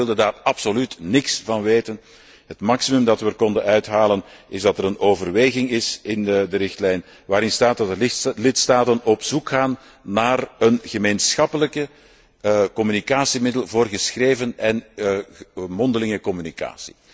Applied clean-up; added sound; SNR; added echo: none; none; none; none.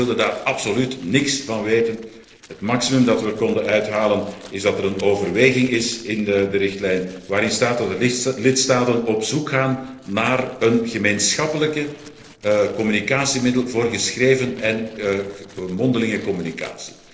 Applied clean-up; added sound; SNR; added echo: neural separator model SepFormer DNS4.